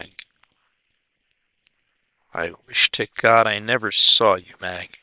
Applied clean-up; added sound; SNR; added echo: neural separator model SepFormer WHAM!.